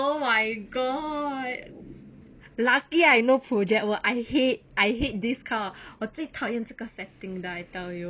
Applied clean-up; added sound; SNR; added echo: none; none; none; none.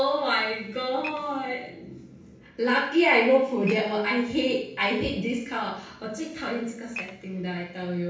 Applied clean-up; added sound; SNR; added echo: none; Dishes, pots, and pans / Glass; 12 dB; reverberation time 0.7 s.